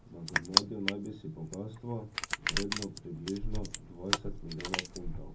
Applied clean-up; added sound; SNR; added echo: none; Crushing; -4 dB; reverberation time 0.4 s.